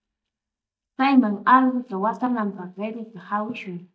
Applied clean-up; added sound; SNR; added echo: neural mask model DeepFilterNet 3.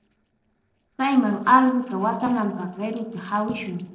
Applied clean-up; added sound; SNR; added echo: neural separator model SepFormer DNS4.